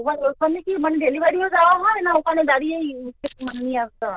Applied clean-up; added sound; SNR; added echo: neural diffusion model UNIVERSE++.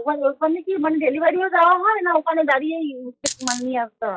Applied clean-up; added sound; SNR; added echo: classical method log-MMSE.